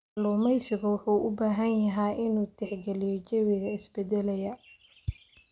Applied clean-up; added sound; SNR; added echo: none; none; none; none.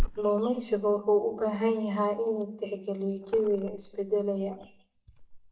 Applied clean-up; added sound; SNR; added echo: neural mask model DeepFilterNet 3.